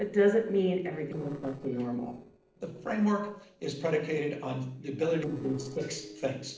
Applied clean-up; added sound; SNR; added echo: neural separator model SepFormer DNS4.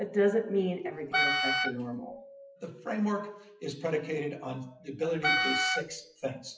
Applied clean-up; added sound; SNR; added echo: classical method WPE with log-MMSE.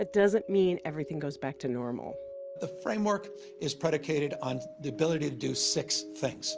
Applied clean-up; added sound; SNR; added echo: none; none; none; none.